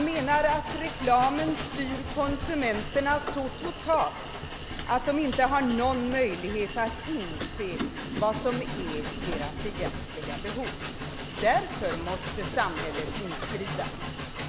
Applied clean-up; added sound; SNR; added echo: none; Train; 5 dB; none.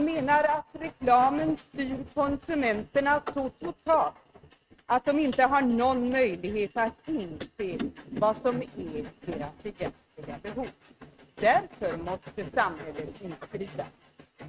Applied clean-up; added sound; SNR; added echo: neural mask model RNNoise.